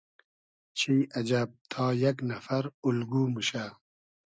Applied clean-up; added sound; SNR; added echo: none; none; none; none.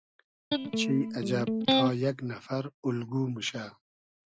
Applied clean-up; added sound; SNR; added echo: none; Electric guitar; -3 dB; none.